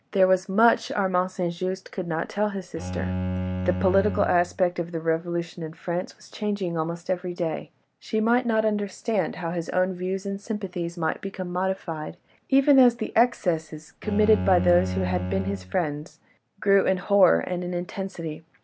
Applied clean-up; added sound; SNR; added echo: none; Bowed string instrument; 6 dB; none.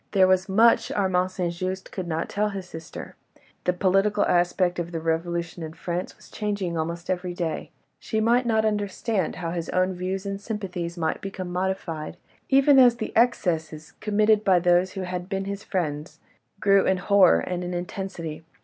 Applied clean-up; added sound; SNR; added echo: none; none; none; none.